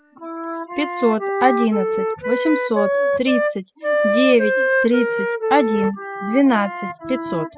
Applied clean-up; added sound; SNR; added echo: classical method spectral subtraction.